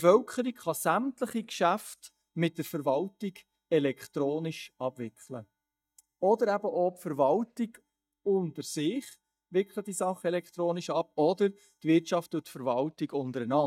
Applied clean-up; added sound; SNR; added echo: neural mask model DeepFilterNet 3.